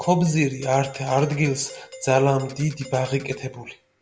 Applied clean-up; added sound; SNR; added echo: none; Doorbell + Ratchet, pawl; 20 dB; none.